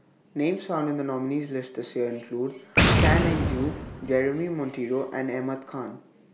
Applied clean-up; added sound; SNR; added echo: none; Boom; -3 dB; none.